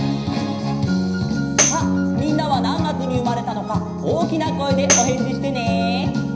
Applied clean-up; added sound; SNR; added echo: none; Tambourine; 4 dB; reverberation time 0.9 s.